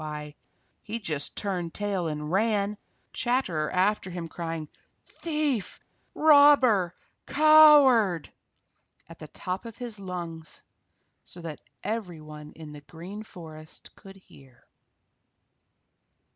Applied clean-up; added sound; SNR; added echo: none; none; none; none.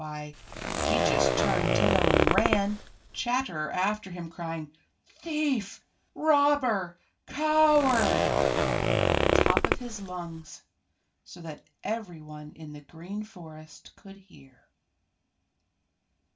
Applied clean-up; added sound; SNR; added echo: none; Zipper (clothing); -5 dB; reverberation time 0.2 s.